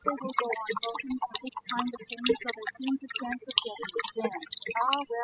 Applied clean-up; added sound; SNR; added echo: classical method spectral subtraction.